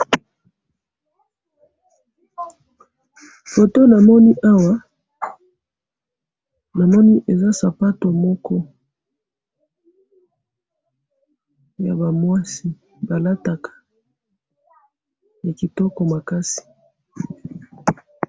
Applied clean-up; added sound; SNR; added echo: none; none; none; none.